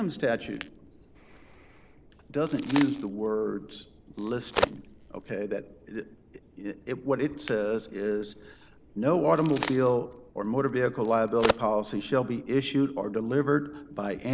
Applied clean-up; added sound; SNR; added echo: none; Crack; 10 dB; none.